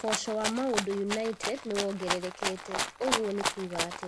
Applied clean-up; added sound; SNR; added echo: none; Rattle (instrument); 1 dB; none.